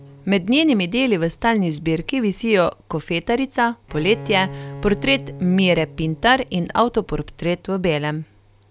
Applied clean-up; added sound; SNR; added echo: none; Bowed string instrument; 19 dB; none.